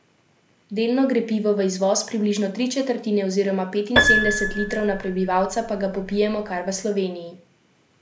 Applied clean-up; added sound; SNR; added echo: none; Piano; 1 dB; none.